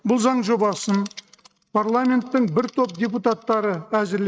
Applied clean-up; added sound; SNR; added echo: neural mask model RNNoise.